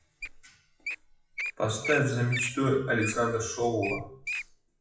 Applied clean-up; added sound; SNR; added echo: classical method WPE with log-MMSE.